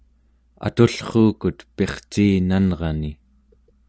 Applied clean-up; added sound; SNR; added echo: none; none; none; none.